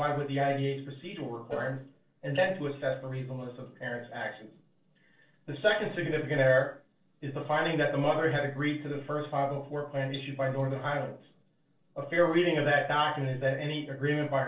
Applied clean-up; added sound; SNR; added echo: neural separator model SepFormer DNS4.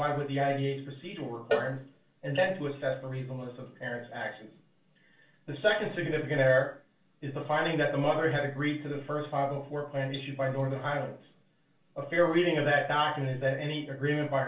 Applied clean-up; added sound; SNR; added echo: none; Cowbell; 8 dB; reverberation time 0.3 s.